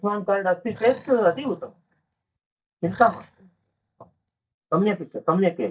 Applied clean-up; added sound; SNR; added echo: neural mask model DeepFilterNet 3.